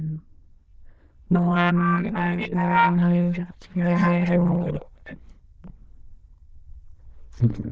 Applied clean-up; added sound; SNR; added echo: neural diffusion model UNIVERSE++.